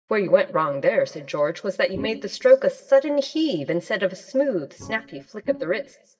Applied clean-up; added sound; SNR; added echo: neural mask model DeepFilterNet 3.